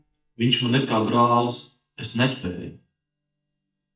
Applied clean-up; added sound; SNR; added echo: neural mask model DeepFilterNet 3.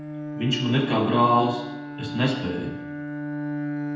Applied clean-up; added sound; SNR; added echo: none; Bowed string instrument; 7 dB; reverberation time 0.9 s.